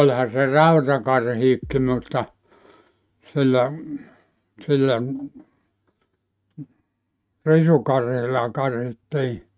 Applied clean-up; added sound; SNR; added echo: neural mask model RNNoise.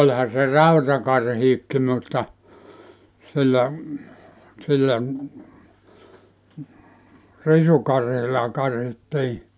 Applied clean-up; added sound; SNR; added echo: none; none; none; none.